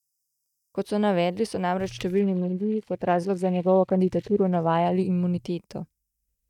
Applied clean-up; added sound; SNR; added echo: neural mask model DeepFilterNet 3.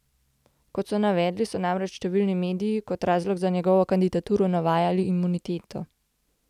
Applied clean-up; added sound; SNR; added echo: none; none; none; none.